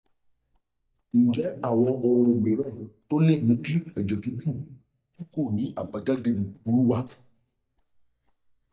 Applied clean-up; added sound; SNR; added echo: neural mask model DeepFilterNet 3.